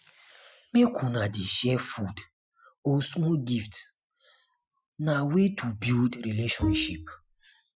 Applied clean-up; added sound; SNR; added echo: classical method Wiener filter.